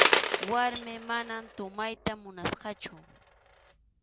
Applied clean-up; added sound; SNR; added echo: none; Coin (dropping); -4 dB; none.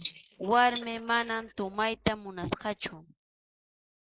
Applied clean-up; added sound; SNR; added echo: neural mask model Resemble Enhance denoiser.